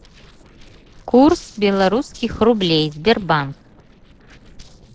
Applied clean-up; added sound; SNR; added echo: neural separator model SepFormer DNS4.